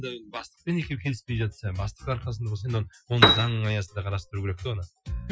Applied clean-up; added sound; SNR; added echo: classical method Wiener filter.